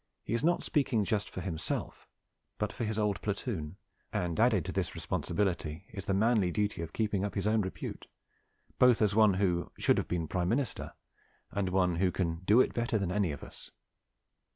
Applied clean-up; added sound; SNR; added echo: none; none; none; none.